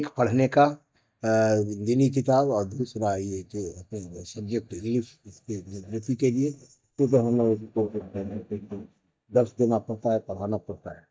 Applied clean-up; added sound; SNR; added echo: neural mask model DeepFilterNet 3.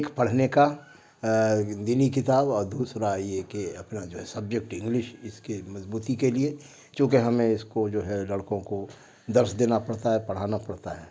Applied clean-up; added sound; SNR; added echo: none; none; none; none.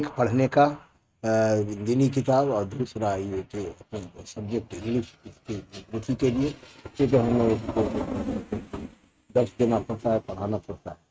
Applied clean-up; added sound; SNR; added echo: neural mask model RNNoise.